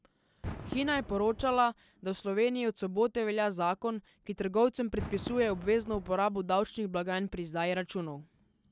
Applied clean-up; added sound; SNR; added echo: none; Fireworks; 16 dB; none.